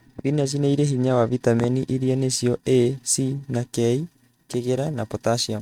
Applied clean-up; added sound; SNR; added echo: neural mask model RNNoise.